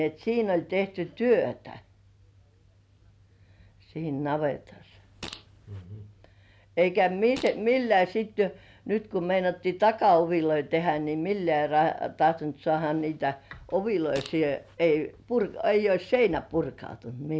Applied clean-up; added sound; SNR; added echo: none; Fart; 18 dB; none.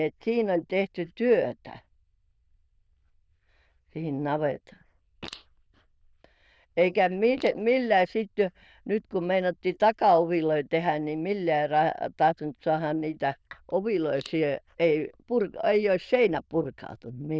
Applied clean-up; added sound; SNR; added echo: neural diffusion model UNIVERSE++.